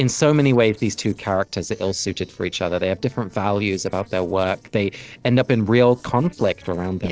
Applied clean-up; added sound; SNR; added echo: neural separator model SepFormer DNS4.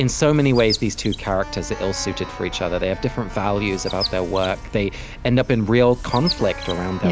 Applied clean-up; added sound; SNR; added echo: none; Chirp, tweet + Keyboard (musical); 11 dB; none.